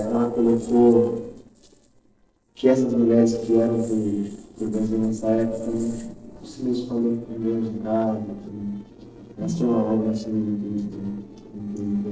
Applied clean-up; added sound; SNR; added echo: neural separator model SepFormer DNS4.